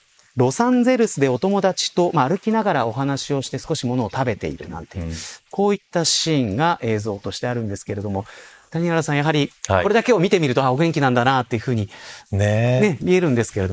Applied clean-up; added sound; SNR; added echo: neural mask model Resemble Enhance denoiser.